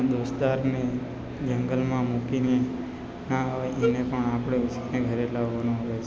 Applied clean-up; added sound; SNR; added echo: none; Wind instrument, woodwind instrument; 3 dB; none.